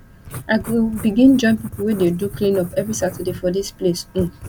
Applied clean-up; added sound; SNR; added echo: none; Writing; 15 dB; none.